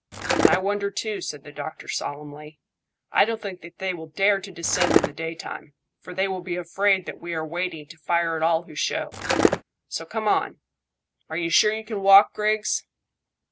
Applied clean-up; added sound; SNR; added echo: none; Skateboard; -4 dB; none.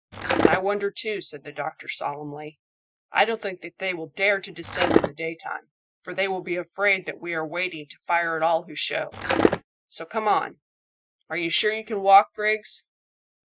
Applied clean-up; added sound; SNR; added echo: classical method Wiener filter.